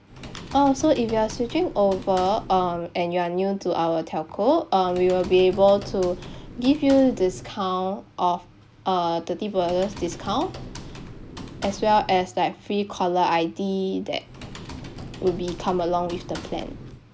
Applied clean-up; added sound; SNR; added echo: none; Computer keyboard; 16 dB; none.